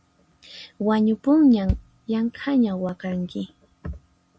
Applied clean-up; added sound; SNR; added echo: none; Bass drum; 11 dB; none.